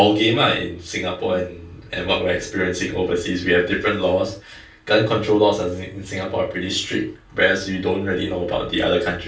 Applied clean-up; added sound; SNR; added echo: none; none; none; reverberation time 0.3 s.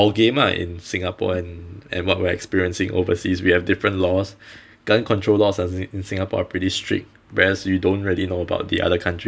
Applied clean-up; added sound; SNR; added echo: none; none; none; none.